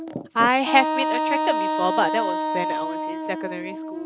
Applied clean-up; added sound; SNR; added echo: neural mask model RNNoise.